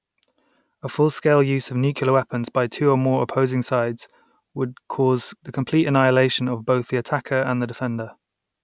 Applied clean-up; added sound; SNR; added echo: none; none; none; none.